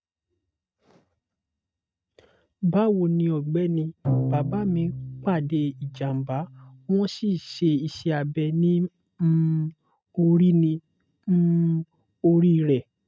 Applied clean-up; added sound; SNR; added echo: neural mask model RNNoise.